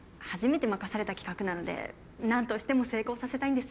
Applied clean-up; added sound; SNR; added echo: none; none; none; none.